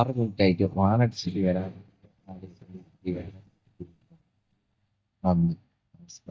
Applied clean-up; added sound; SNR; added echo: neural mask model DeepFilterNet 3.